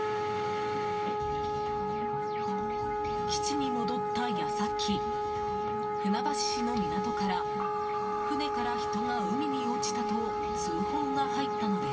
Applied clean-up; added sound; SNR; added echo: none; Wind instrument, woodwind instrument; -3 dB; reverberation time 1.7 s.